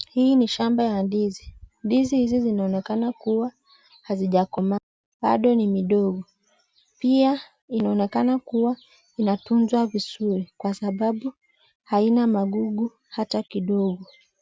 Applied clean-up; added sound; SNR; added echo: none; none; none; none.